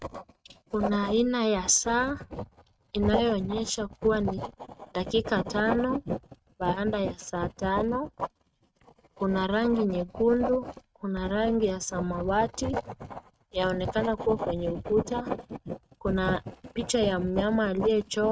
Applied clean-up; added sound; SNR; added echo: neural mask model RNNoise.